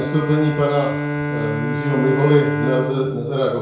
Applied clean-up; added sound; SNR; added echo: none; Bowed string instrument; 3 dB; reverberation time 0.6 s.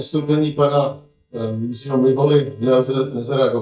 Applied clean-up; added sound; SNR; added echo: neural mask model DeepFilterNet 3.